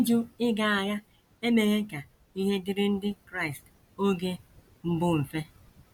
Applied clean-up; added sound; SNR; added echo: none; none; none; none.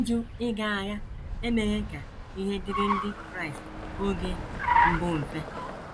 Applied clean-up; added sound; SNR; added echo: none; Car; 0 dB; none.